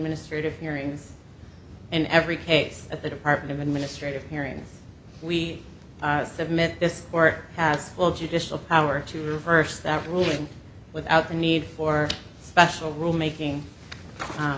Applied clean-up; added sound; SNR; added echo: none; none; none; none.